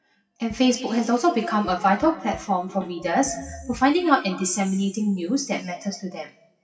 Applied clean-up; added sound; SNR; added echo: classical method WPE with log-MMSE.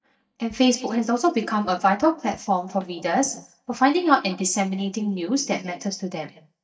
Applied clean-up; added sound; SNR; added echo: neural mask model DeepFilterNet 3.